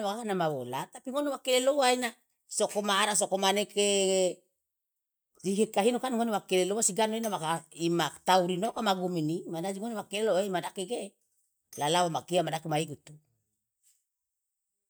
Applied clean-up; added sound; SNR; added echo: neural mask model DeepFilterNet 3.